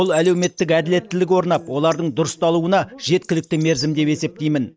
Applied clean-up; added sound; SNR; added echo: neural mask model DeepFilterNet 3.